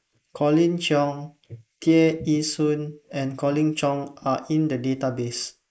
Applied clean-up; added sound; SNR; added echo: neural mask model Resemble Enhance denoiser.